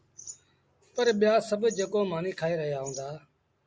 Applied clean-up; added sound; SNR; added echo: none; none; none; none.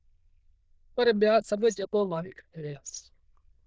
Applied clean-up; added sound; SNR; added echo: neural diffusion model UNIVERSE++.